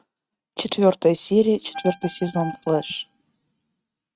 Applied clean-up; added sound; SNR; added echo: neural mask model RNNoise.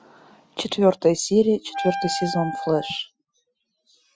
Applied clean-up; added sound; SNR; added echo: classical method Wiener filter.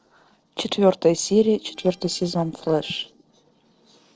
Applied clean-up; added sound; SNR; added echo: neural separator model SepFormer DNS4.